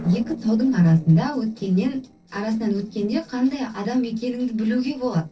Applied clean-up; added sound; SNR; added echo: neural separator model SepFormer DNS4.